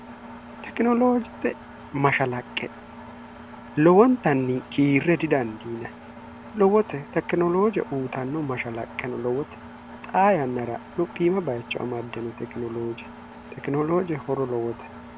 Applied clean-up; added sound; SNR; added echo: none; Engine; 17 dB; none.